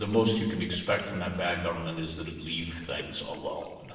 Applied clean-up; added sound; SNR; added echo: neural separator model SepFormer DNS4.